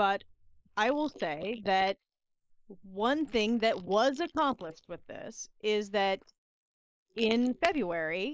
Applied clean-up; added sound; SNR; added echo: neural mask model Resemble Enhance denoiser.